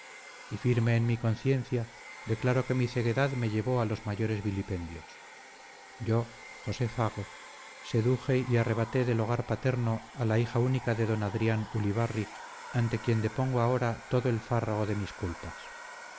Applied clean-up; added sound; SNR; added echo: none; Domestic sounds, home sounds; 17 dB; none.